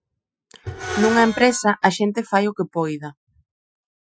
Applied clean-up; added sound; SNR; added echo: classical method Wiener filter.